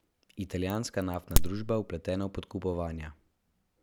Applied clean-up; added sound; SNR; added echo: none; Crack; -5 dB; none.